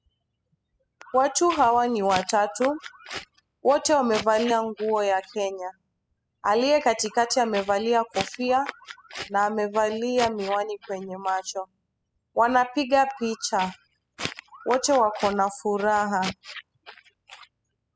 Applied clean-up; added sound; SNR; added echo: classical method spectral subtraction.